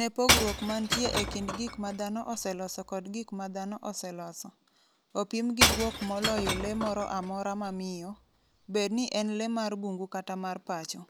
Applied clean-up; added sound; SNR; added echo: none; Shatter / Crushing; 0 dB; none.